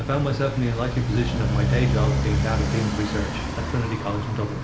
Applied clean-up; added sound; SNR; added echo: none; Motorcycle; -1 dB; reverberation time 0.4 s.